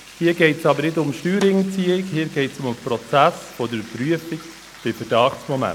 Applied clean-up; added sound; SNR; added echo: none; Bathtub (filling or washing) + Snare drum; 19 dB; none.